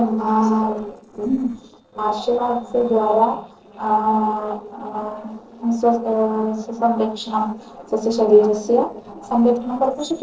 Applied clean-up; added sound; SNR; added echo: neural separator model SepFormer DNS4.